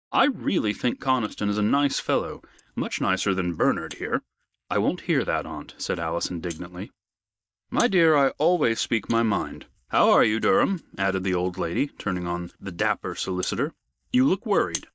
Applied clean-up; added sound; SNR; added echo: neural mask model DeepFilterNet 3.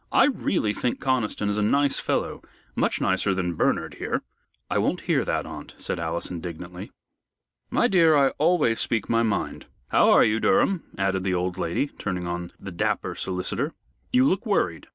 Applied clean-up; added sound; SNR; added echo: none; none; none; none.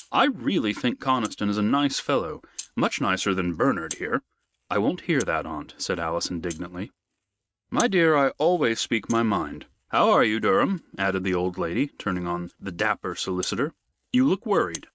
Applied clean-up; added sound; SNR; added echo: neural mask model RNNoise.